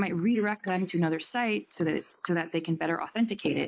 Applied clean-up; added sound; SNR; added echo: neural mask model Resemble Enhance denoiser.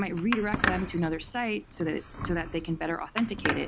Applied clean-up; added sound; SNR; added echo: none; Squeak; 2 dB; none.